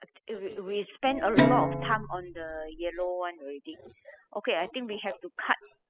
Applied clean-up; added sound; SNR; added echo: classical method spectral subtraction.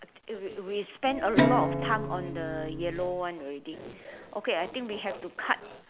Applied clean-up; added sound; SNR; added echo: none; Guitar; -3 dB; none.